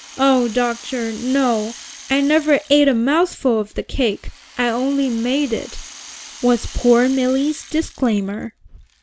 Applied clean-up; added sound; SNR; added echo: none; Rattle (instrument); 20 dB; none.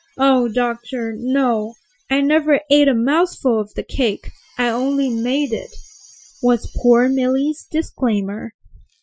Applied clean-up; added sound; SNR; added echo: classical method Wiener filter.